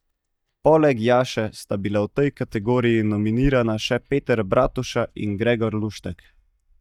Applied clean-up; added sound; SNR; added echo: neural mask model DeepFilterNet 3.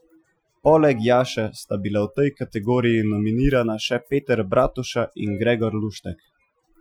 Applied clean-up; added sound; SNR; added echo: classical method Wiener filter.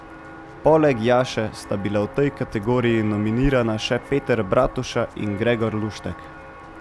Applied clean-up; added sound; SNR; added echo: none; Walk, footsteps; 14 dB; none.